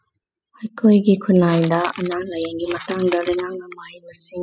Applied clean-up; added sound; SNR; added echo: classical method spectral subtraction.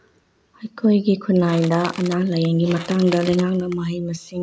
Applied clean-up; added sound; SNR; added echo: none; Crushing / Wood; 17 dB; none.